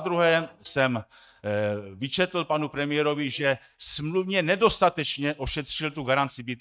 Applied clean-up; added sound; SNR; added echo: neural mask model DeepFilterNet 3.